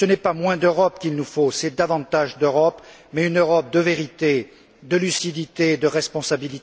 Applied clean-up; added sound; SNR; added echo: none; none; none; none.